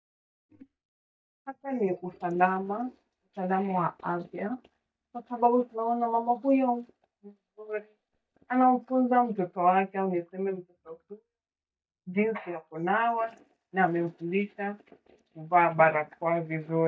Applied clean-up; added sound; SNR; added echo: neural mask model DeepFilterNet 3.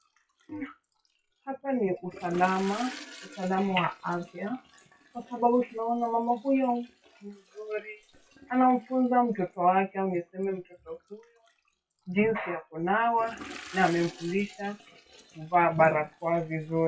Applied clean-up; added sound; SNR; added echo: classical method WPE with log-MMSE.